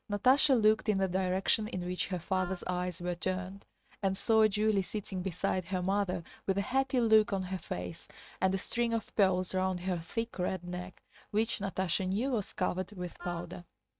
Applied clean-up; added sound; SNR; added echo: neural mask model RNNoise.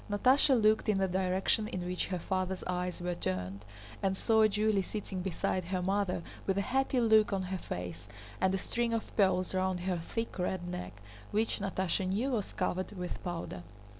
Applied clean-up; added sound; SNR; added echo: none; none; none; none.